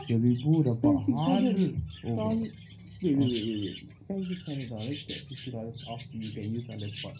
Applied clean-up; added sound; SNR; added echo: none; Chirp, tweet; 19 dB; reverberation time 0.4 s.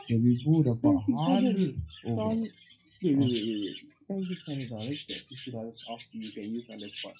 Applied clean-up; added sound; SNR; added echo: classical method WPE with log-MMSE.